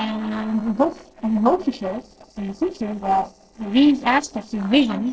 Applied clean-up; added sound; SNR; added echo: neural separator model SepFormer DNS4.